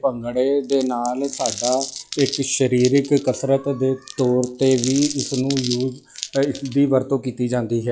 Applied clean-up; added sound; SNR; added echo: classical method log-MMSE.